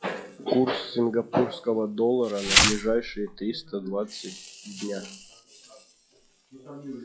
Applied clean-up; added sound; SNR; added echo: classical method log-MMSE.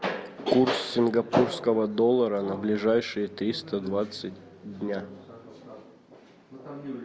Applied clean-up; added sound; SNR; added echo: none; none; none; none.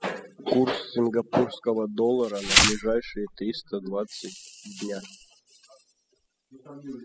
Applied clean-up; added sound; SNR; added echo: classical method spectral subtraction.